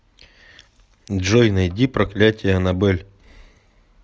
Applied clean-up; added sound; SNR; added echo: none; none; none; none.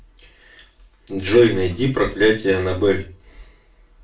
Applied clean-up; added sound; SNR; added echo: none; none; none; reverberation time 0.3 s.